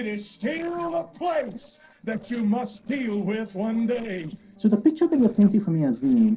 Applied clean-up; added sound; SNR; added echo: neural separator model SepFormer DNS4.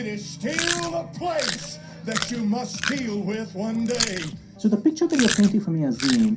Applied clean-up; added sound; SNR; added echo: none; Chewing, mastication; 8 dB; reverberation time 0.3 s.